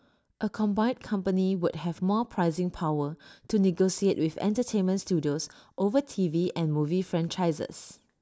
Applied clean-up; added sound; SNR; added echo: none; none; none; none.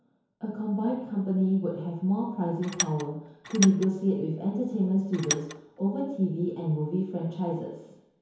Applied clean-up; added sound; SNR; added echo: none; Tools; 7 dB; reverberation time 1.0 s.